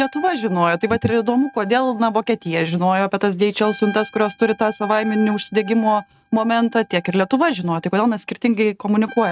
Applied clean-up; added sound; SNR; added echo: neural mask model RNNoise.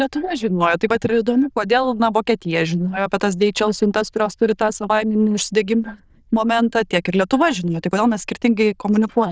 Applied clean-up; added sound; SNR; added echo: neural diffusion model UNIVERSE++.